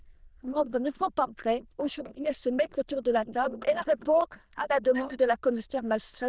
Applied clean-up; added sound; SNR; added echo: neural diffusion model UNIVERSE++.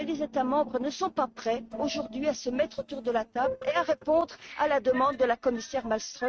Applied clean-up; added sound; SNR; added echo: neural mask model RNNoise.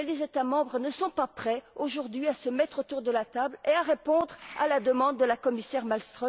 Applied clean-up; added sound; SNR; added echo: none; none; none; none.